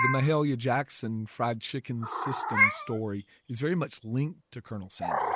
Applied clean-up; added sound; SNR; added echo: none; Meow; 2 dB; none.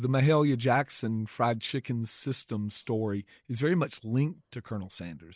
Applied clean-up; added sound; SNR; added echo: none; none; none; none.